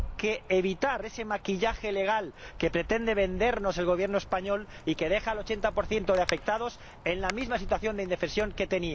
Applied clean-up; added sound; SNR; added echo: none; Wind; 12 dB; none.